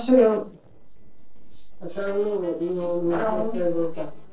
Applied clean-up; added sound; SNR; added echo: neural separator model SepFormer DNS4.